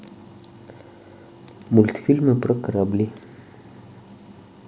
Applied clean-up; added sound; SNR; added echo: none; none; none; none.